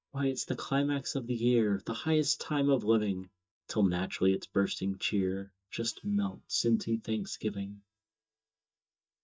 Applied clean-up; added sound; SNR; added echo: neural mask model DeepFilterNet 3.